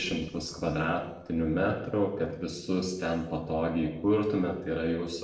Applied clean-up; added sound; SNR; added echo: neural separator model SepFormer DNS4.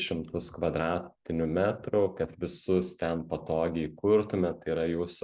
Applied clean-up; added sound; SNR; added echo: none; none; none; none.